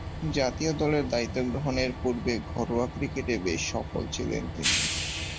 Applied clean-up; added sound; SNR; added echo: none; Train; 4 dB; none.